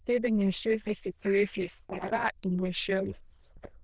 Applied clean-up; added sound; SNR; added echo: neural diffusion model UNIVERSE++.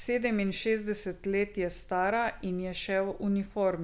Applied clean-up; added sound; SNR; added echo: none; none; none; none.